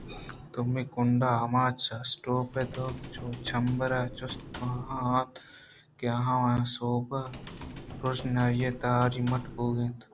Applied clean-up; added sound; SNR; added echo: none; Computer keyboard; 15 dB; none.